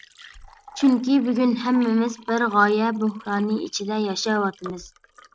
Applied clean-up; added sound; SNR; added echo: neural mask model RNNoise.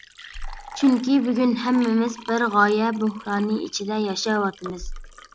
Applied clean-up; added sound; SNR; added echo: none; Liquid; 16 dB; none.